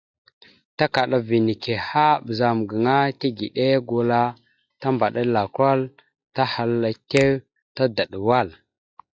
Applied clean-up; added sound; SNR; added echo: classical method log-MMSE.